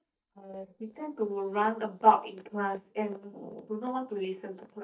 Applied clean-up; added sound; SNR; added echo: neural mask model DeepFilterNet 3.